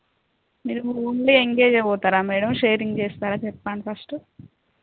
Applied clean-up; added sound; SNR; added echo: none; none; none; none.